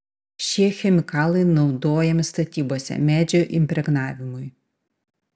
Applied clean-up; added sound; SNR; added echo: none; none; none; none.